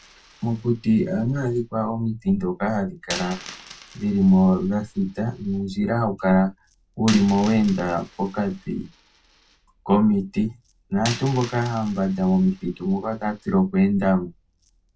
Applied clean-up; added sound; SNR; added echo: none; Coin (dropping); 19 dB; reverberation time 0.1 s.